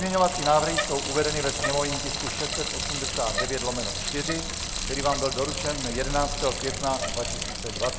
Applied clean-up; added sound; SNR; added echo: none; Bicycle + Frying (food); 1 dB; none.